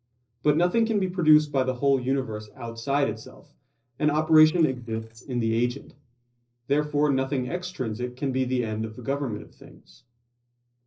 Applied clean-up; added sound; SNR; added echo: neural separator model SepFormer DNS4.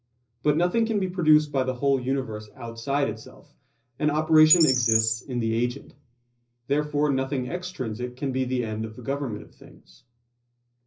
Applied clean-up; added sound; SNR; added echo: none; Bird; 3 dB; reverberation time 0.4 s.